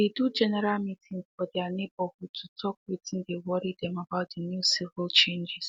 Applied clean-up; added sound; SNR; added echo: none; none; none; none.